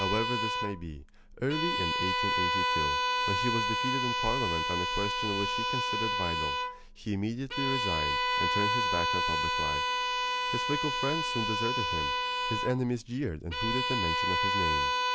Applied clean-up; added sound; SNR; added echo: none; Bowed string instrument; -4 dB; none.